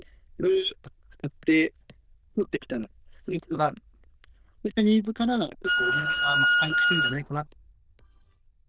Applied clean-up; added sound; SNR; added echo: neural diffusion model UNIVERSE++.